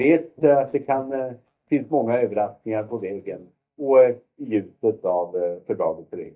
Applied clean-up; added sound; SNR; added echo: neural mask model DeepFilterNet 3.